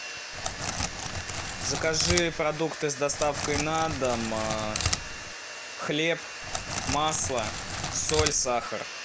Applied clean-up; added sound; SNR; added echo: none; Crackle; 3 dB; none.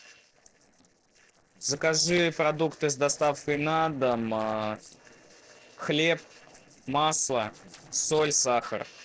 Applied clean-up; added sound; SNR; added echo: neural separator model SepFormer DNS4.